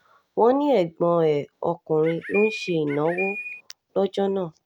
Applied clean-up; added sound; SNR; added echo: none; Bird; 9 dB; none.